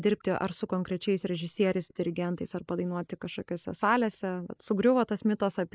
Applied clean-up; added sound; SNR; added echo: neural mask model Resemble Enhance denoiser.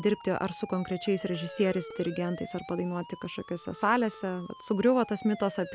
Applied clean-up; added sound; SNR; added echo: none; Siren; 16 dB; none.